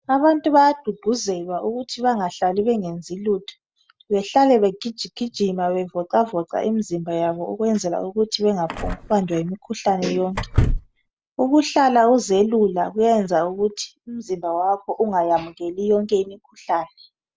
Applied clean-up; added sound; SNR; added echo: none; Door / Car; 5 dB; none.